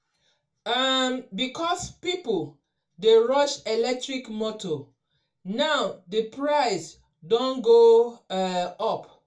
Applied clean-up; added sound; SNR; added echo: none; none; none; reverberation time 0.2 s.